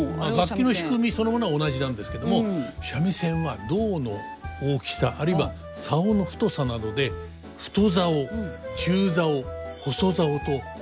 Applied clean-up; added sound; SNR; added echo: none; Wind instrument, woodwind instrument; 15 dB; none.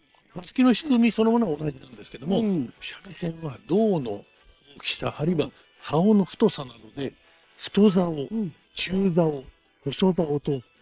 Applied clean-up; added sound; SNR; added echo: neural separator model SepFormer WHAM!.